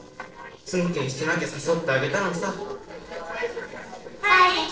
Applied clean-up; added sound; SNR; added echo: neural separator model SepFormer DNS4.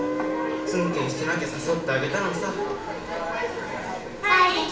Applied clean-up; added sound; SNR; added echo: none; Guitar; 8 dB; reverberation time 0.6 s.